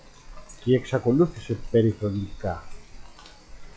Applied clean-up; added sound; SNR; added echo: classical method log-MMSE.